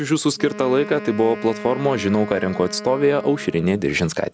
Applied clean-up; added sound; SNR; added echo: none; Wind instrument, woodwind instrument; 14 dB; none.